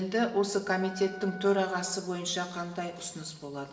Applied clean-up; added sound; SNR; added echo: none; Wind instrument, woodwind instrument; 15 dB; reverberation time 0.8 s.